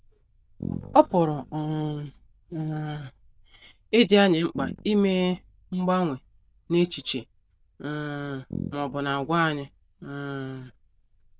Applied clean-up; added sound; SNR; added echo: neural diffusion model UNIVERSE++.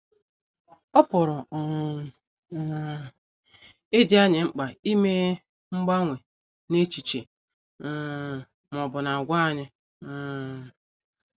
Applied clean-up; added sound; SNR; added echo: none; none; none; none.